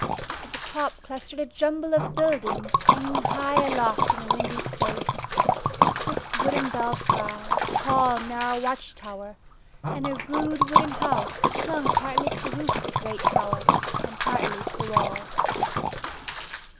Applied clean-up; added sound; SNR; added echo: none; Liquid; -4 dB; none.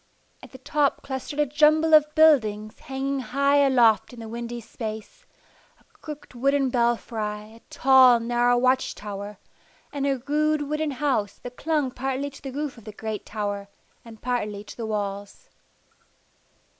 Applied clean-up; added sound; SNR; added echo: none; none; none; none.